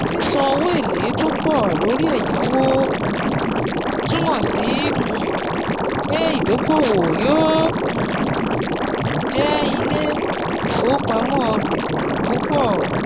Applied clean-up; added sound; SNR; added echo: none; Liquid; -2 dB; none.